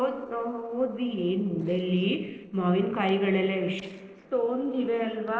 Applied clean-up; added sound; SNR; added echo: neural separator model SepFormer DNS4.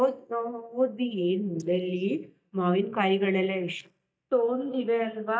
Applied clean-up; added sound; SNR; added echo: neural mask model DeepFilterNet 3.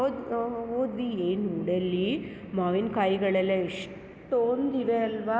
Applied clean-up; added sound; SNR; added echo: none; none; none; none.